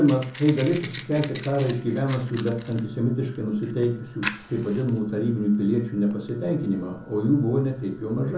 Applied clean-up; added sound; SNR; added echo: none; Fire; 16 dB; reverberation time 1.0 s.